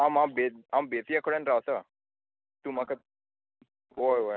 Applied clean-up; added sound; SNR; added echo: none; none; none; none.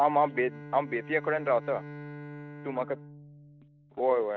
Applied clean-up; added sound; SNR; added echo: neural mask model RNNoise.